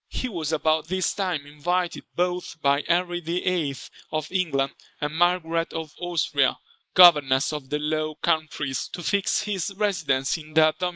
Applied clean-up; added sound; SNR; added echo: neural mask model Resemble Enhance denoiser.